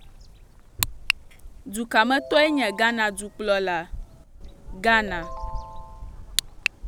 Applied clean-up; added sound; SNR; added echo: none; Ringtone + Bird vocalization, bird call, bird song; 12 dB; none.